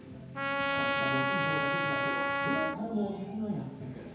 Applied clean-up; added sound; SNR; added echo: none; Trumpet; -4 dB; reverberation time 0.9 s.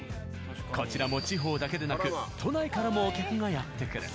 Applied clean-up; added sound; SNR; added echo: none; none; none; none.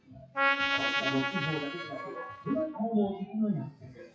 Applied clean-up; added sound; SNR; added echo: classical method WPE with log-MMSE.